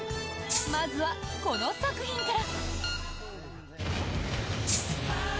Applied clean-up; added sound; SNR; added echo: none; Rattle (instrument); 0 dB; none.